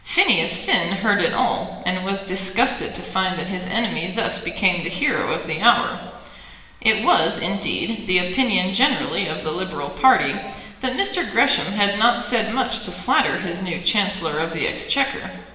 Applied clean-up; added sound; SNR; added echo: none; none; none; reverberation time 1.3 s.